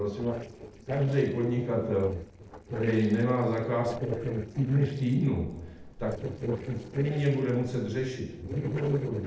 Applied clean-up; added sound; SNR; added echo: neural separator model SepFormer DNS4.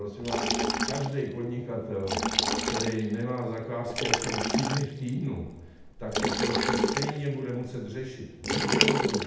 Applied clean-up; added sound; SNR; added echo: none; Liquid; -3 dB; reverberation time 0.8 s.